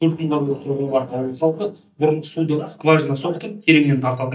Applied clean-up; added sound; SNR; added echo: neural mask model DeepFilterNet 3.